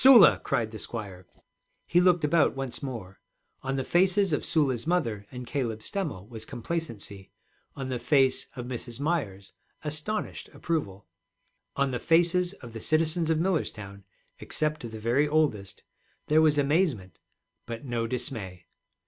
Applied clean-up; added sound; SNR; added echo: none; none; none; none.